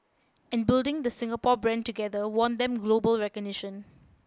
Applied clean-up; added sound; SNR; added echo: none; none; none; none.